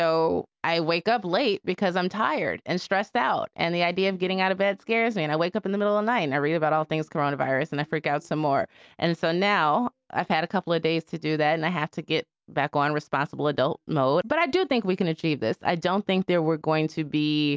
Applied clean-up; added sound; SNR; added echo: none; none; none; none.